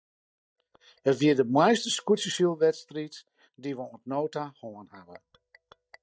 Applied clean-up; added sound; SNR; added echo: neural mask model DeepFilterNet 3.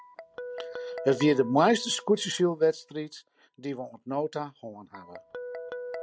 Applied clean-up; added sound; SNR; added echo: none; Guitar; 13 dB; none.